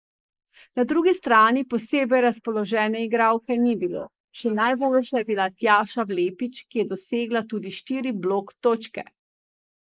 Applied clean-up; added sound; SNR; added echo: neural mask model Resemble Enhance denoiser.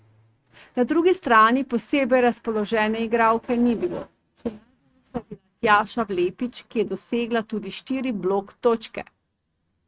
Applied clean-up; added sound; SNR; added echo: neural mask model RNNoise.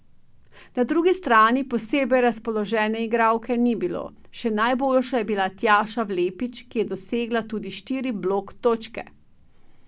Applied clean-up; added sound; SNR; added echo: none; none; none; none.